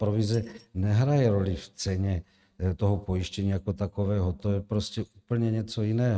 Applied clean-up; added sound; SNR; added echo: neural mask model RNNoise.